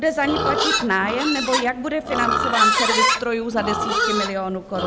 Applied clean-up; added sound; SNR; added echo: none; Livestock, farm animals, working animals; -1 dB; none.